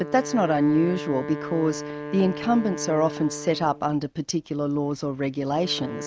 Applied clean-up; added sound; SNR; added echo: none; Wind instrument, woodwind instrument; 11 dB; none.